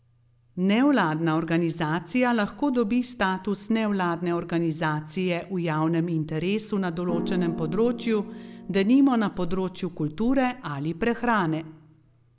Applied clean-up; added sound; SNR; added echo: none; Piano; 8 dB; none.